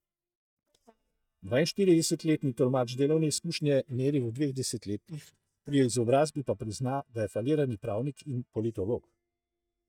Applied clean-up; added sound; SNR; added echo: neural mask model DeepFilterNet 3.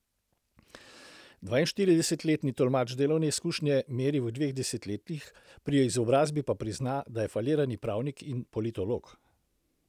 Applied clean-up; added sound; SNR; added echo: none; none; none; none.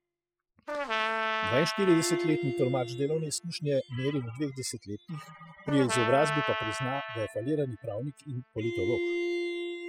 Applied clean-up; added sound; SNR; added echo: classical method spectral subtraction.